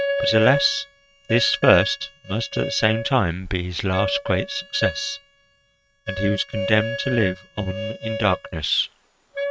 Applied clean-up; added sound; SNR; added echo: neural mask model RNNoise.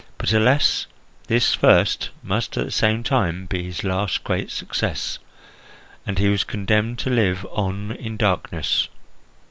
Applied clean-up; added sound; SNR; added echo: none; none; none; none.